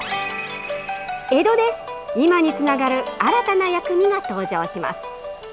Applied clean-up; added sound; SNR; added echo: none; none; none; none.